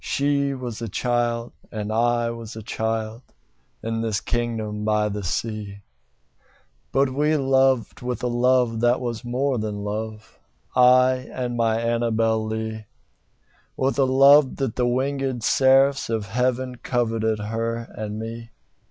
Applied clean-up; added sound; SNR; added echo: none; none; none; none.